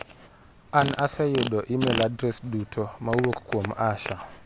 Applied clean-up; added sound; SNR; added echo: none; Fart; 8 dB; none.